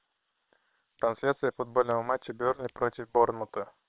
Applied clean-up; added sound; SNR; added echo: neural separator model SepFormer WHAM!.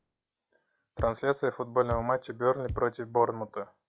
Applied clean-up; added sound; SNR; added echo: classical method log-MMSE.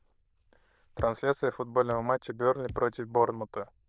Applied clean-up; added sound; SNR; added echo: neural diffusion model UNIVERSE++.